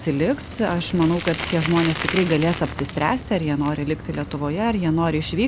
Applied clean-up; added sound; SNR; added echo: none; Bicycle; 10 dB; none.